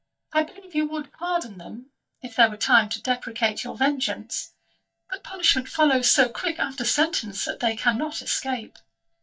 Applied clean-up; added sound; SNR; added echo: neural mask model DeepFilterNet 3.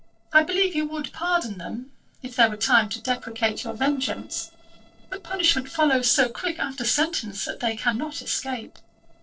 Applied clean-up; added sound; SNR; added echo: neural separator model SepFormer DNS4.